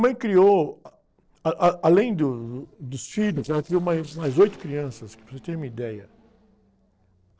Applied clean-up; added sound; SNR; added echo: neural separator model SepFormer DNS4.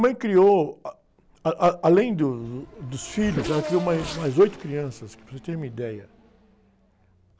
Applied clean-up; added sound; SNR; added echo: none; Race car, auto racing / Accelerating, revving, vroom; 16 dB; none.